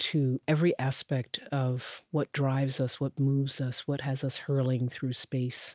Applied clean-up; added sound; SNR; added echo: none; none; none; none.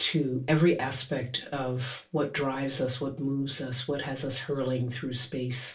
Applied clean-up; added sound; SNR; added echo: none; none; none; reverberation time 0.2 s.